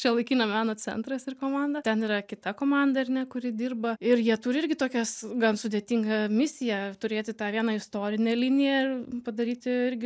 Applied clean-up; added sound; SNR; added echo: none; none; none; none.